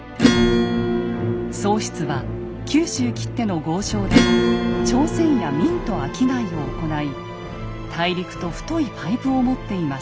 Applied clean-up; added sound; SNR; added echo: none; Acoustic guitar / Strum; 0 dB; none.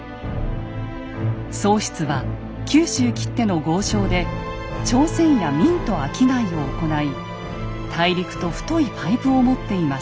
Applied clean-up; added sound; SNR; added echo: none; none; none; none.